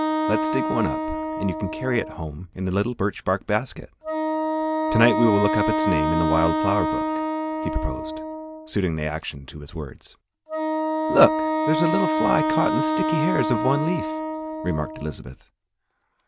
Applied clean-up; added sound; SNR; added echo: none; Wind instrument, woodwind instrument; 0 dB; none.